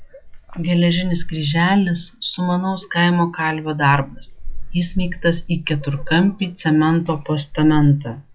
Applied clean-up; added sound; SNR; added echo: classical method log-MMSE.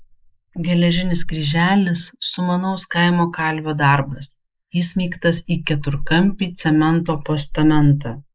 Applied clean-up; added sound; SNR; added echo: neural mask model Resemble Enhance denoiser.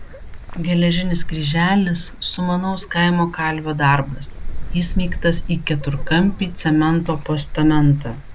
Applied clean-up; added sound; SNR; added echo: none; Wind; 6 dB; none.